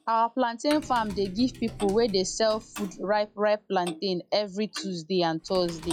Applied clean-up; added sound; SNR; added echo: classical method log-MMSE.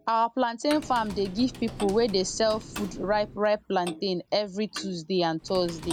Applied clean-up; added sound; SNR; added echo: none; Computer keyboard + Clock; 14 dB; none.